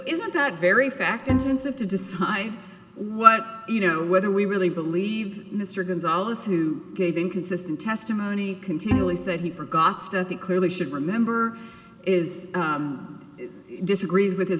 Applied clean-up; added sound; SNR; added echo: none; Bowed string instrument; 5 dB; none.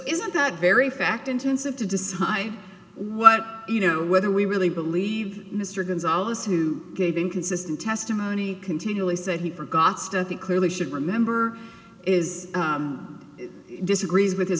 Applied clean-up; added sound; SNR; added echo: none; none; none; none.